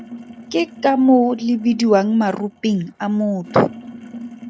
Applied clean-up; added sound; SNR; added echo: none; Sink (filling or washing); 19 dB; none.